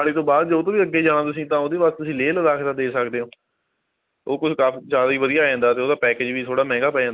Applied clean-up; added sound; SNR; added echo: none; none; none; none.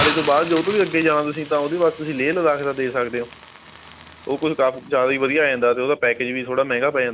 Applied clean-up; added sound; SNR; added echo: none; Hiss; 13 dB; none.